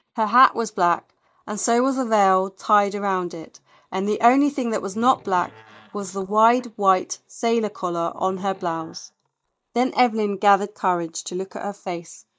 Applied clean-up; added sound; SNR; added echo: neural mask model DeepFilterNet 3.